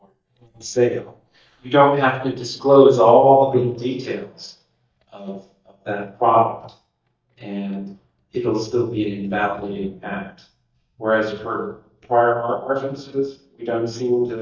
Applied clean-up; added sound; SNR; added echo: neural mask model DeepFilterNet 3.